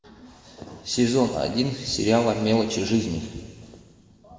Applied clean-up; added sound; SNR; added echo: none; none; none; reverberation time 1.9 s.